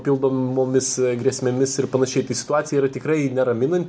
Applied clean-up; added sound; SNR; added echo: none; none; none; none.